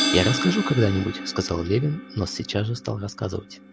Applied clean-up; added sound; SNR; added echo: none; Crash cymbal; 6 dB; none.